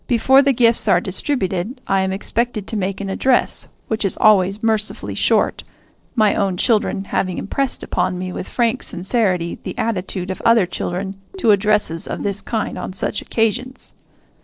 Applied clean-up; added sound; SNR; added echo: neural separator model SepFormer DNS4.